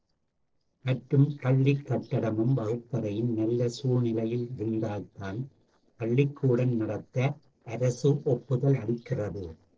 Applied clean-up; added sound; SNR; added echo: neural separator model SepFormer DNS4.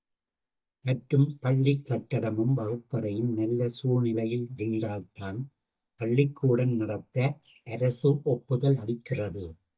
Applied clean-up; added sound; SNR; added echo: neural mask model DeepFilterNet 3.